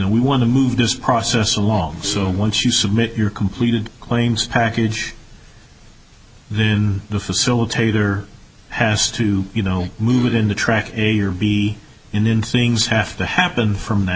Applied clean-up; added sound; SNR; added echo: none; Cough; 15 dB; none.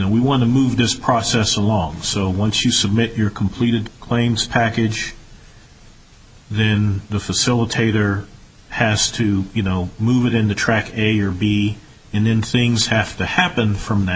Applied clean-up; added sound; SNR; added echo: none; none; none; none.